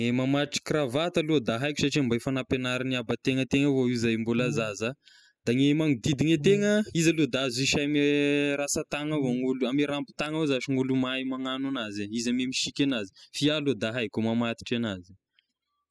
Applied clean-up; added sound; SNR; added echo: classical method spectral subtraction.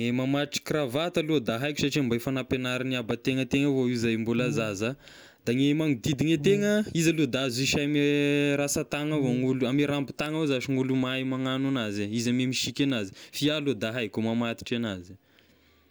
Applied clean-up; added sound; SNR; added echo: none; Brass instrument; 11 dB; none.